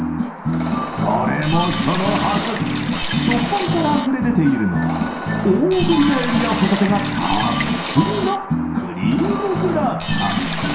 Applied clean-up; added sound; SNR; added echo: none; Liquid; 8 dB; reverberation time 0.7 s.